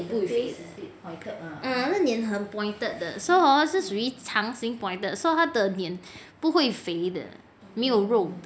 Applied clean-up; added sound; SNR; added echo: none; none; none; none.